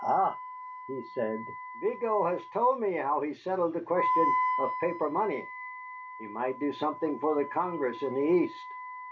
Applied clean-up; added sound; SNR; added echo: none; Wind instrument, woodwind instrument; 6 dB; none.